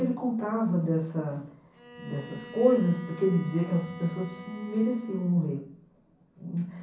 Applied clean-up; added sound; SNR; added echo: none; Bowed string instrument; 20 dB; reverberation time 0.6 s.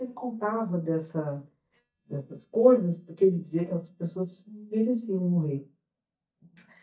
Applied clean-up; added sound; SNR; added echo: neural mask model DeepFilterNet 3.